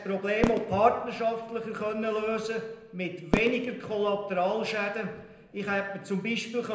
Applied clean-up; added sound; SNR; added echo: none; Fireworks; 8 dB; reverberation time 0.8 s.